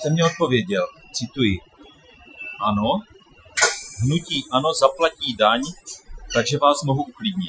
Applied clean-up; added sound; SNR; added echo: classical method Wiener filter.